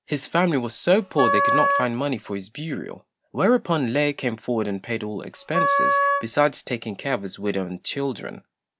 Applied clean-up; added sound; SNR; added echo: none; Wind instrument, woodwind instrument; -1 dB; none.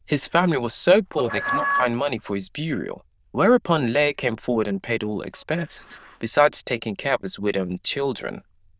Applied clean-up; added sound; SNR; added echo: neural diffusion model UNIVERSE++.